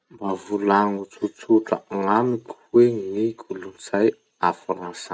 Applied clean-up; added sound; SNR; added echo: none; none; none; none.